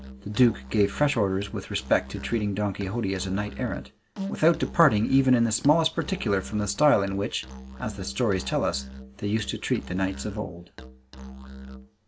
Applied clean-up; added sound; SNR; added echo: none; Musical instrument; 15 dB; none.